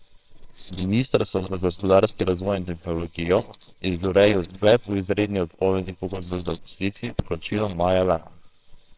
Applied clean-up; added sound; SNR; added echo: neural separator model SepFormer WHAMR!.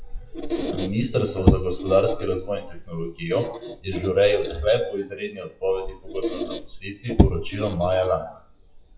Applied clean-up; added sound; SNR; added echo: classical method WPE with log-MMSE.